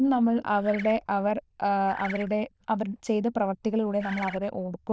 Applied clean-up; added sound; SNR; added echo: neural diffusion model UNIVERSE++.